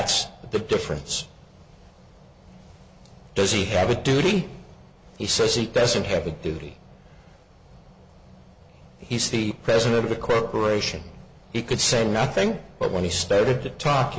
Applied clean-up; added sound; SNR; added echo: none; none; none; none.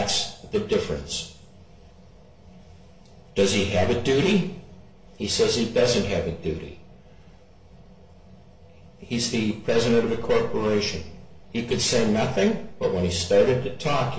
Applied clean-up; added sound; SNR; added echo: none; none; none; reverberation time 0.5 s.